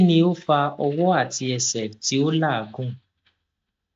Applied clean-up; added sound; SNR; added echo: neural mask model DeepFilterNet 3.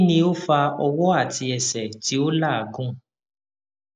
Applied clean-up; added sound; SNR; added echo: none; none; none; none.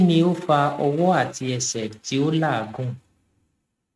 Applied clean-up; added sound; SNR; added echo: neural mask model RNNoise.